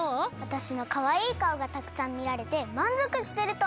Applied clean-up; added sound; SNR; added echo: none; none; none; none.